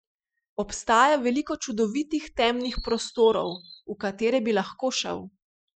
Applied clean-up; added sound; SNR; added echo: classical method Wiener filter.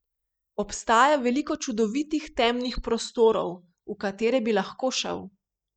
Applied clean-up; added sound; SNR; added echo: neural mask model DeepFilterNet 3.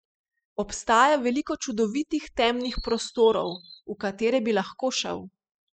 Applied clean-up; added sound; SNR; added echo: classical method spectral subtraction.